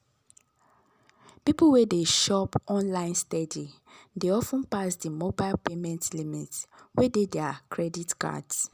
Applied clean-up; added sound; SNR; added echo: none; none; none; none.